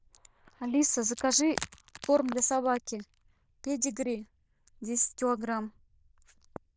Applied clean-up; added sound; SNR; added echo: neural diffusion model UNIVERSE++.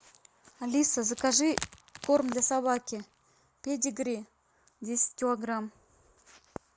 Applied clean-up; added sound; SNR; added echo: none; Wood; 14 dB; none.